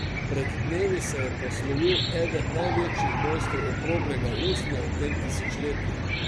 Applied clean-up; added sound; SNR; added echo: none; Cricket / Chicken, rooster; -3 dB; none.